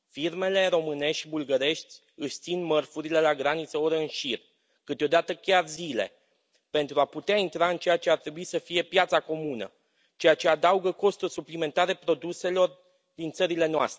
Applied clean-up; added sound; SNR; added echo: none; none; none; none.